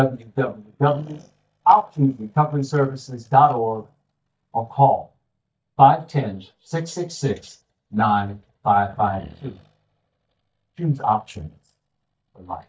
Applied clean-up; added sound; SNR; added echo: neural mask model DeepFilterNet 3.